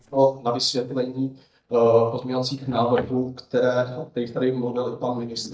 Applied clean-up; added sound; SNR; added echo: neural mask model DeepFilterNet 3.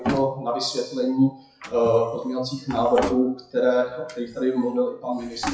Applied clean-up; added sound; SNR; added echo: classical method WPE with log-MMSE.